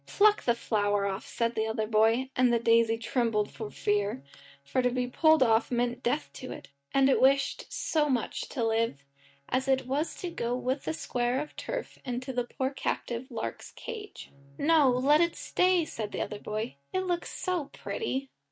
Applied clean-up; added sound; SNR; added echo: neural mask model RNNoise.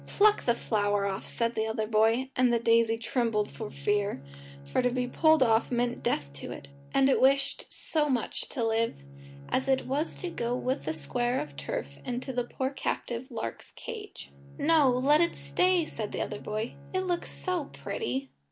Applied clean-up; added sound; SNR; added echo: none; Bowed string instrument; 19 dB; none.